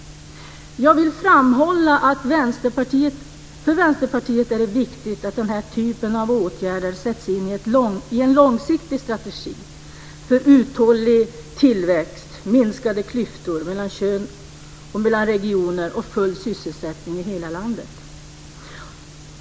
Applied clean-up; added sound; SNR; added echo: none; none; none; none.